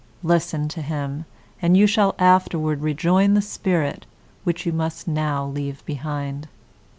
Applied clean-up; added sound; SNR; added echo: none; none; none; none.